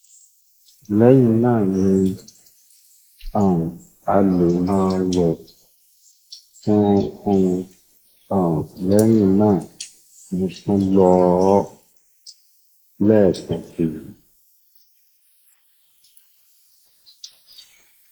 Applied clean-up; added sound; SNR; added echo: neural mask model Resemble Enhance denoiser.